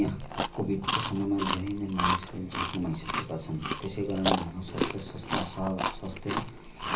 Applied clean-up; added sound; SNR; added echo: none; Chewing, mastication; -1 dB; reverberation time 0.5 s.